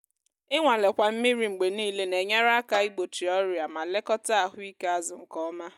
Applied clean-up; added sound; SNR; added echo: neural mask model DeepFilterNet 3.